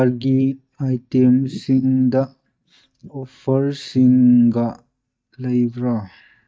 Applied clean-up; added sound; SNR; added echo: neural mask model DeepFilterNet 3.